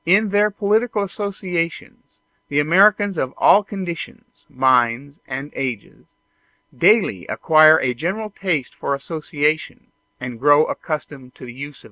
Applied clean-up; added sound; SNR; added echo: none; none; none; none.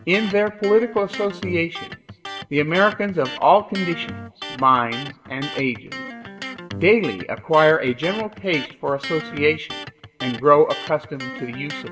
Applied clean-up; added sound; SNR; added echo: none; Electric guitar; 13 dB; reverberation time 0.9 s.